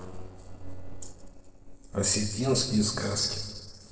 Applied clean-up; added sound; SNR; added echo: neural separator model SepFormer DNS4.